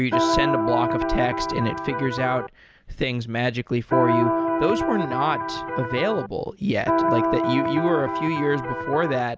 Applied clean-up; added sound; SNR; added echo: none; Electric guitar; -1 dB; none.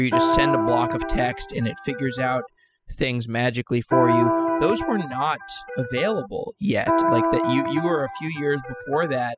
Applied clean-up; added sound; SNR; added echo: classical method spectral subtraction.